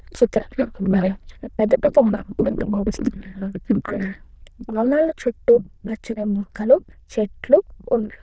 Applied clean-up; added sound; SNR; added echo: neural diffusion model UNIVERSE++.